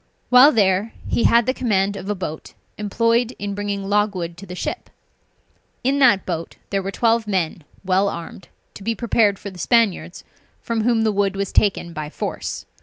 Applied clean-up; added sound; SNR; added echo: none; none; none; none.